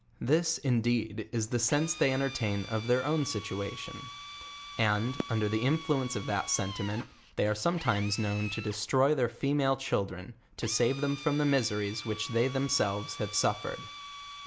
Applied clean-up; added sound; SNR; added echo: none; Drill + Fireworks; 14 dB; none.